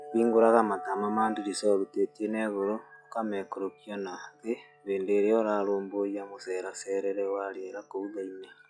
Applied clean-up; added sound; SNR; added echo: classical method log-MMSE.